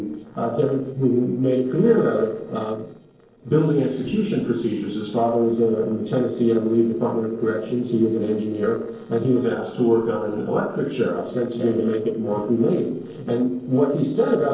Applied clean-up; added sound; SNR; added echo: neural separator model SepFormer DNS4.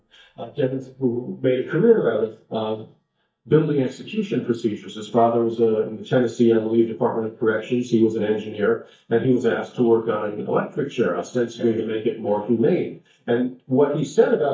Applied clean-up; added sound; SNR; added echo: neural mask model DeepFilterNet 3.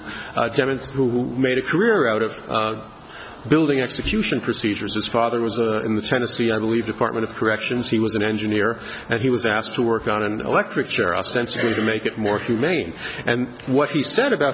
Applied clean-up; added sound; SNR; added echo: none; none; none; none.